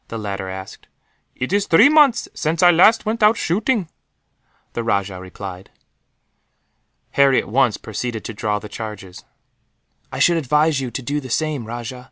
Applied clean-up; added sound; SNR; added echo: none; none; none; none.